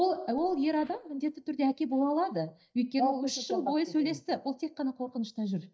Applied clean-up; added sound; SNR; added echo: neural mask model DeepFilterNet 3.